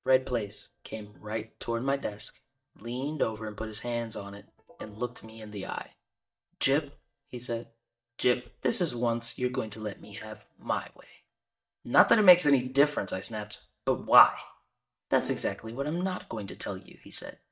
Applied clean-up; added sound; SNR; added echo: neural mask model DeepFilterNet 3.